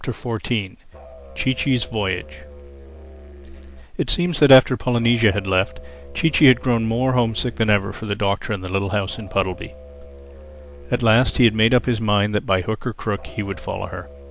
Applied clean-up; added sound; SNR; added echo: none; Musical instrument; 19 dB; none.